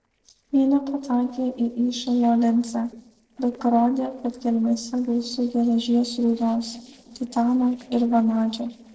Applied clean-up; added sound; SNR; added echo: neural separator model SepFormer DNS4.